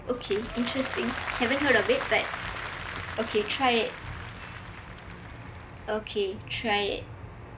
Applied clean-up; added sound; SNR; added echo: none; Applause; 8 dB; none.